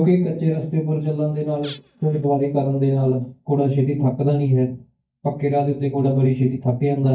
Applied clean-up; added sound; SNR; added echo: neural mask model DeepFilterNet 3.